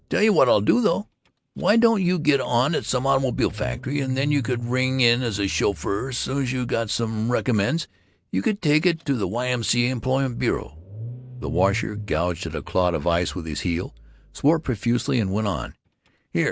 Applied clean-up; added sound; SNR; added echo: none; Engine starting / Car; 16 dB; none.